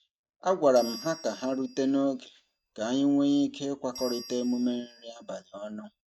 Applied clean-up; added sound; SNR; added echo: none; Bell; 18 dB; none.